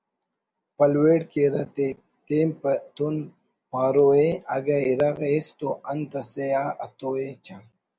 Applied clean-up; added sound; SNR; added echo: none; none; none; none.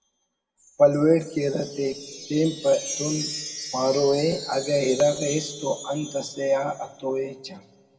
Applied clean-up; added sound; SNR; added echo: none; Wind chime; 13 dB; reverberation time 1.1 s.